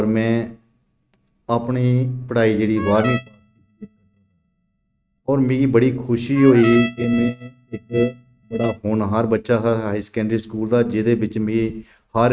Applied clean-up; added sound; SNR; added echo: neural mask model RNNoise.